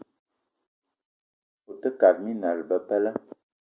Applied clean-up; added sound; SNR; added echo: none; none; none; none.